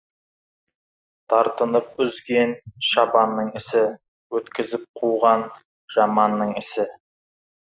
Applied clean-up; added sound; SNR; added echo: classical method Wiener filter.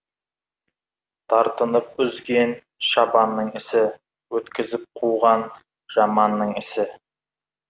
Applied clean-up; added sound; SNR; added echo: none; none; none; none.